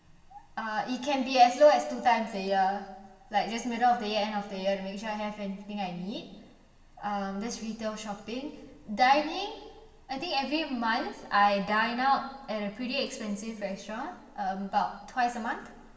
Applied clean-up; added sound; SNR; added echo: none; none; none; reverberation time 1.1 s.